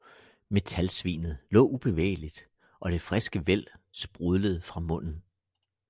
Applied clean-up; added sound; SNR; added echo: none; none; none; none.